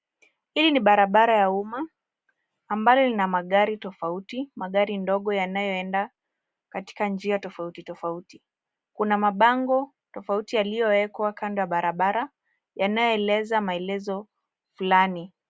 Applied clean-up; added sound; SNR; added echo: none; none; none; none.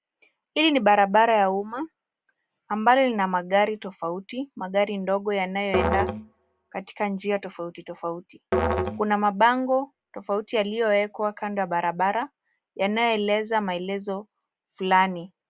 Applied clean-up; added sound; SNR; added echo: none; Musical instrument; 6 dB; none.